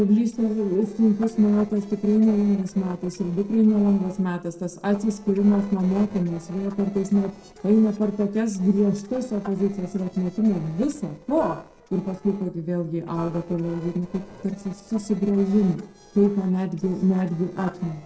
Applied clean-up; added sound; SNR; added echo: neural separator model SepFormer DNS4.